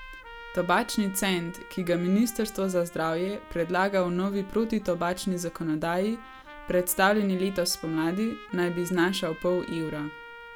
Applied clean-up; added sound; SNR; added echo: none; Trumpet; 18 dB; none.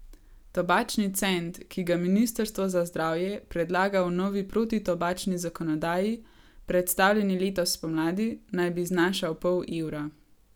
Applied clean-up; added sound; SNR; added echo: none; none; none; none.